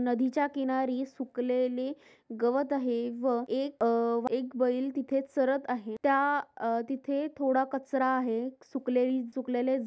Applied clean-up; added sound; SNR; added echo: none; none; none; none.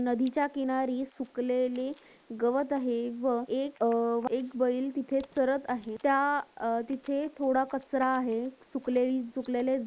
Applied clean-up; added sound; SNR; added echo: neural mask model Resemble Enhance denoiser.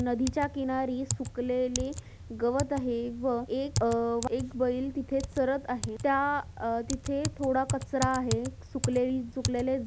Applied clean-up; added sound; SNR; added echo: none; Typing; 8 dB; none.